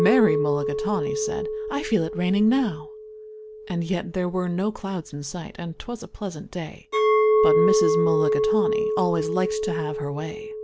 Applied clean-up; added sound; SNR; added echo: none; Chink, clink; -1 dB; none.